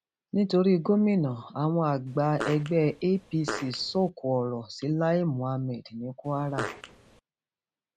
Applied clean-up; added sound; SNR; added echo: none; Fart; 11 dB; none.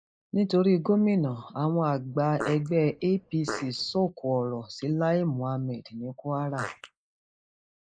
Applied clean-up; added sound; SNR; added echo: neural mask model Resemble Enhance denoiser.